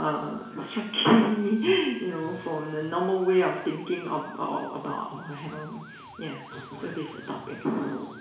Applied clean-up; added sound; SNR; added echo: none; Motor vehicle (road) / Siren; 20 dB; reverberation time 0.7 s.